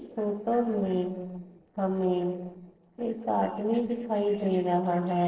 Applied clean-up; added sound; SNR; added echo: neural separator model SepFormer DNS4.